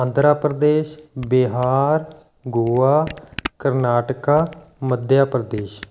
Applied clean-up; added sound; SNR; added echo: none; Camera; 20 dB; none.